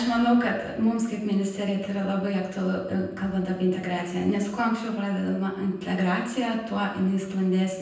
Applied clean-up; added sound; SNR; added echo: none; none; none; reverberation time 0.9 s.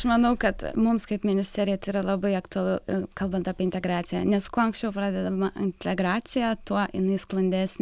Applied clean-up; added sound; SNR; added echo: none; none; none; none.